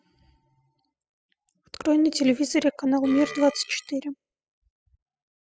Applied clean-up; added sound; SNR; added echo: classical method spectral subtraction.